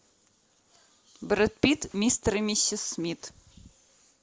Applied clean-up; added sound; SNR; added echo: none; none; none; none.